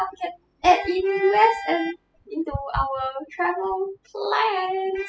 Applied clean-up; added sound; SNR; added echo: classical method spectral subtraction.